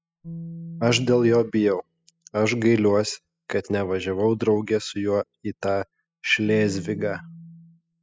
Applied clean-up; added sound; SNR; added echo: classical method spectral subtraction.